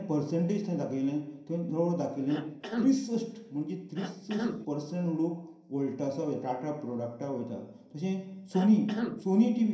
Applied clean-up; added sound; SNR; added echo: none; Cough; 8 dB; reverberation time 0.5 s.